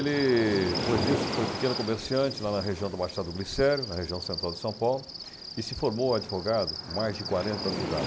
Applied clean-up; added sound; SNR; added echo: none; Cricket + Waves, surf; 6 dB; none.